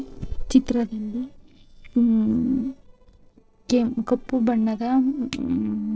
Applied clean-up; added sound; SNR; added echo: neural separator model SepFormer DNS4.